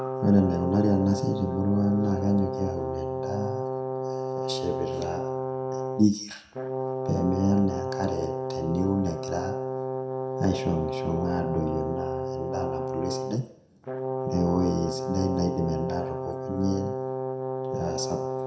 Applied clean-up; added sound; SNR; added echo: none; Brass instrument; 3 dB; reverberation time 0.6 s.